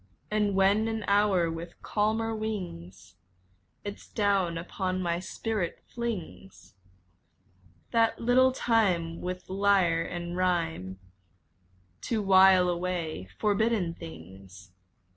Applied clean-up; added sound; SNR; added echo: none; none; none; none.